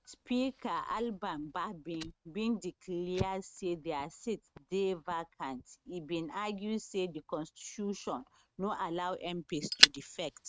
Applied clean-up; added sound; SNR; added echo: neural mask model RNNoise.